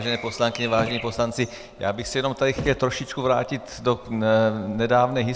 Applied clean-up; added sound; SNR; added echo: none; Thump, thud + Bird vocalization, bird call, bird song; 16 dB; none.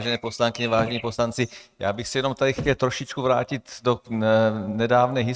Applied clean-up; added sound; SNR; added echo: neural mask model RNNoise.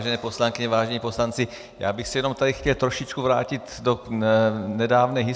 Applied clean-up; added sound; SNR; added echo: none; none; none; none.